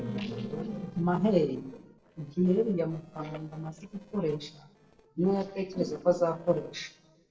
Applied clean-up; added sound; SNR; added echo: neural separator model SepFormer DNS4.